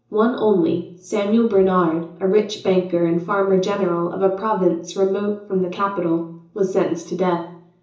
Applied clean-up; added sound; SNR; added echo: none; none; none; reverberation time 0.7 s.